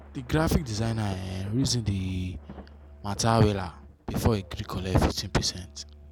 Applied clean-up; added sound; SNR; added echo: none; Musical instrument + Thunder / Rain; 17 dB; none.